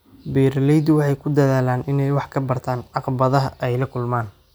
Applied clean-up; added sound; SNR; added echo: none; none; none; none.